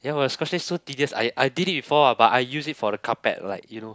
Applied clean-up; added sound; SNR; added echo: none; none; none; none.